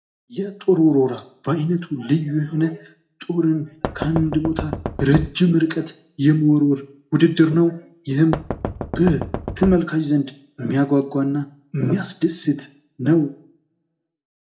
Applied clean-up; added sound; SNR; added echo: none; Knock; 7 dB; reverberation time 0.3 s.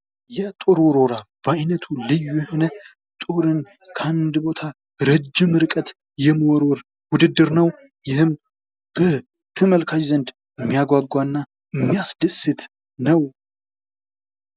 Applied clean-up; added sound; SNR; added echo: none; none; none; none.